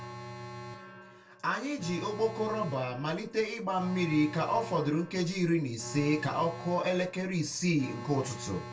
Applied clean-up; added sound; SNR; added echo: none; Alarm; 13 dB; reverberation time 0.2 s.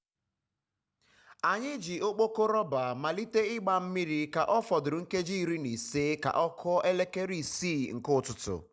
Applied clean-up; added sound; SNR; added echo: none; none; none; none.